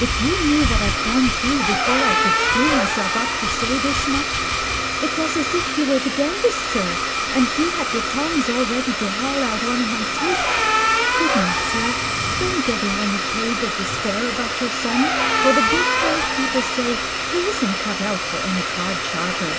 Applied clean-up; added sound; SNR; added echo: none; Domestic sounds, home sounds + Squeak; -3 dB; none.